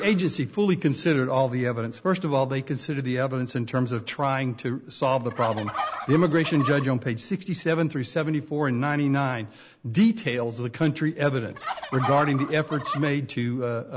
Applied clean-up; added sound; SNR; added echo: none; Fowl; 9 dB; none.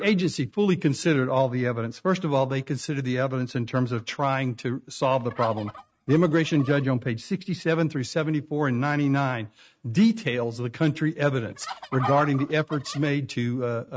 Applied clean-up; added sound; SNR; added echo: neural mask model RNNoise.